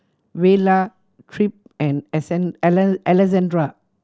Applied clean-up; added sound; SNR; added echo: none; none; none; none.